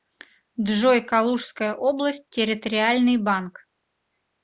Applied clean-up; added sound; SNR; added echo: none; none; none; none.